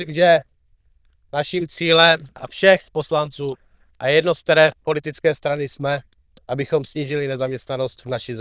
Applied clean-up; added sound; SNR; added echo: neural diffusion model UNIVERSE++.